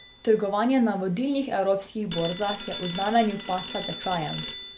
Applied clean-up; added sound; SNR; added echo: none; Telephone; 8 dB; none.